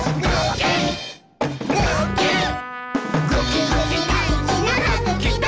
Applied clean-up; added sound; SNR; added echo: none; Trumpet; 12 dB; none.